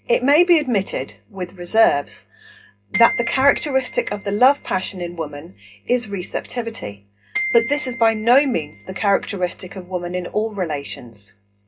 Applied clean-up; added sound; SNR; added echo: none; Glockenspiel; 10 dB; reverberation time 0.2 s.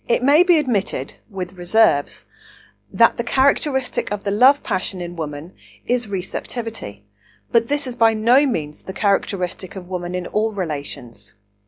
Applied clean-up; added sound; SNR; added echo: none; none; none; none.